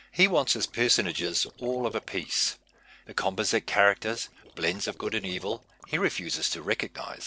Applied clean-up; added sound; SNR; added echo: neural separator model SepFormer DNS4.